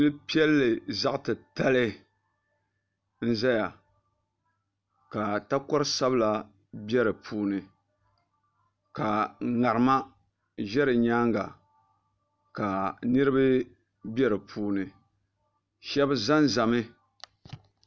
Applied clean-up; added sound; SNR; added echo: none; none; none; none.